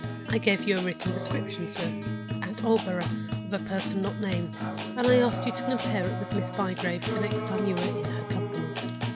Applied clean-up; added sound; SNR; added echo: none; Acoustic guitar; 1 dB; none.